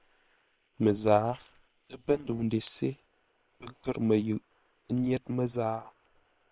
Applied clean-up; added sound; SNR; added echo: neural separator model SepFormer WHAM!.